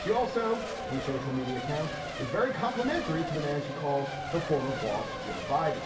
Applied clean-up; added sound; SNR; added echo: none; Race car, auto racing / Accelerating, revving, vroom / Mechanisms; 6 dB; reverberation time 2.9 s.